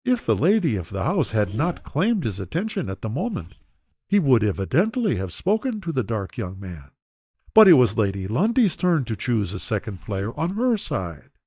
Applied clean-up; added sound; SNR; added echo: neural mask model DeepFilterNet 3.